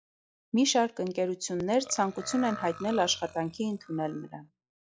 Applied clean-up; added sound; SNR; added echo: classical method log-MMSE.